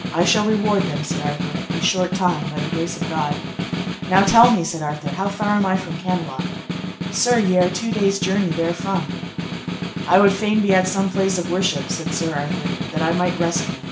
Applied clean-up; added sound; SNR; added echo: none; Snare drum; 5 dB; reverberation time 0.4 s.